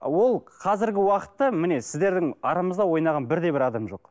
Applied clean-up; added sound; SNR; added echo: none; none; none; none.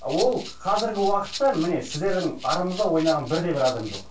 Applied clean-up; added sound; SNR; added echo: none; Rattle (instrument); 15 dB; reverberation time 0.2 s.